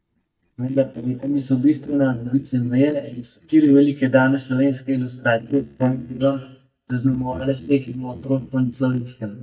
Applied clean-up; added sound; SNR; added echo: neural mask model DeepFilterNet 3.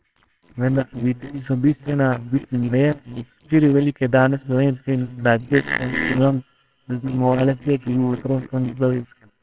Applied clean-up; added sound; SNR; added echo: neural separator model SepFormer WHAMR!.